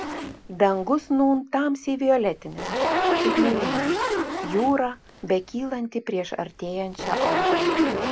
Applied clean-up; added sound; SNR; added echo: none; Zipper (clothing); 1 dB; none.